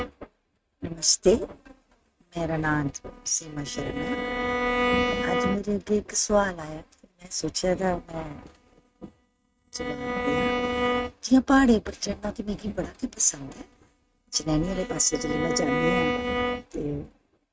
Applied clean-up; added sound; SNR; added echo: neural mask model RNNoise.